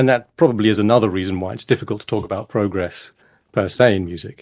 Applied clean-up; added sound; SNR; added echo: neural mask model DeepFilterNet 3.